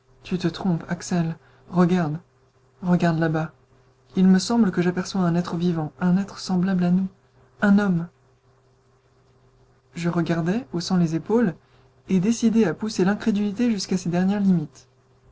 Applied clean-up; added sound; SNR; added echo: none; none; none; none.